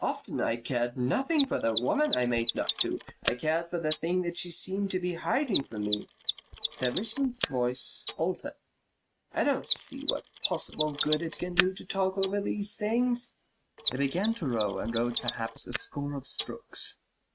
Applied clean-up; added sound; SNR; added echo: neural mask model RNNoise.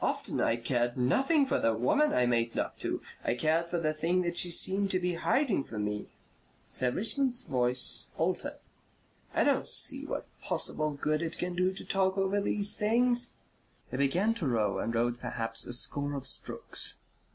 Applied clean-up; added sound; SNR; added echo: none; none; none; none.